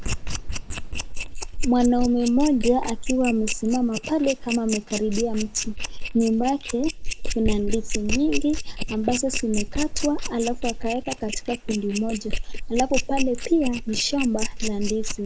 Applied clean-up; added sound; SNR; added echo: neural mask model Resemble Enhance denoiser.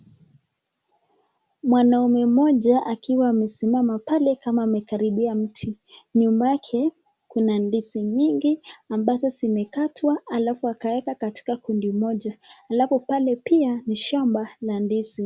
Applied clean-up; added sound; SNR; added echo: none; none; none; none.